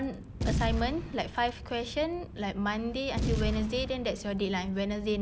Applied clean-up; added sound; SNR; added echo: none; Boom; 3 dB; none.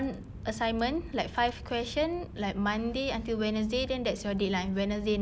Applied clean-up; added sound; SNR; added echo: none; none; none; none.